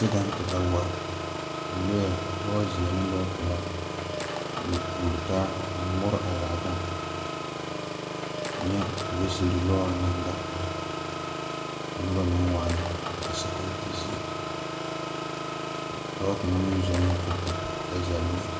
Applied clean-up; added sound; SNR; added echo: none; Engine; 3 dB; reverberation time 1.7 s.